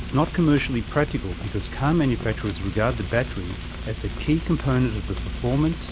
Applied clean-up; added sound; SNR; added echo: none; Frying (food); 7 dB; none.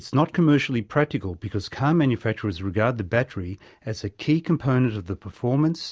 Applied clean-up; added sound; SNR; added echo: none; none; none; none.